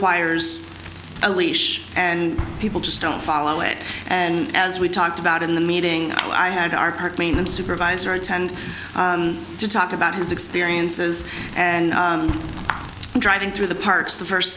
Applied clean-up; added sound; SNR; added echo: none; Explosion; 16 dB; none.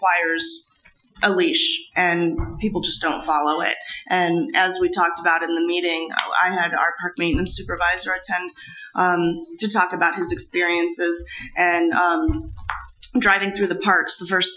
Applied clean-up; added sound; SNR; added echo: classical method Wiener filter.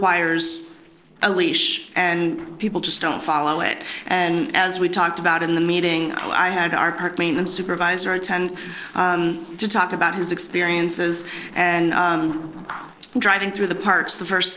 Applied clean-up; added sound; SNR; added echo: neural separator model SepFormer DNS4.